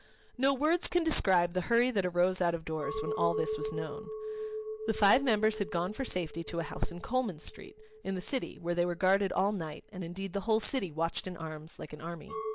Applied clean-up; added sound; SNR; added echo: none; Chink, clink; 11 dB; none.